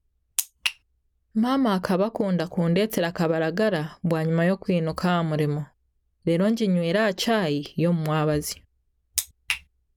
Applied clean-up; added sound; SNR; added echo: none; none; none; none.